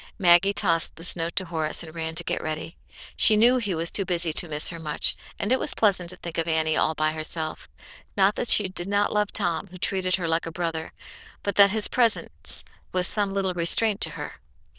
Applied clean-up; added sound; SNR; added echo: neural diffusion model UNIVERSE++.